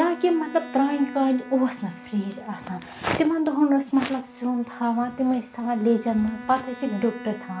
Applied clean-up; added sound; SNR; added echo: none; Bowed string instrument; 17 dB; none.